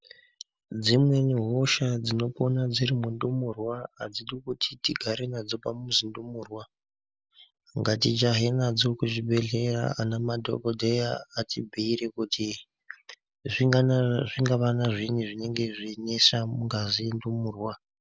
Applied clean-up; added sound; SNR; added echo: none; none; none; none.